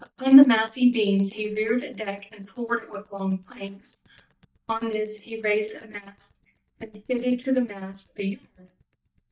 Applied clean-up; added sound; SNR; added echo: neural mask model DeepFilterNet 3.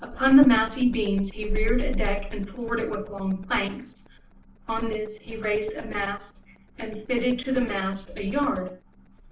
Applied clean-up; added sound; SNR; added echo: neural separator model SepFormer DNS4.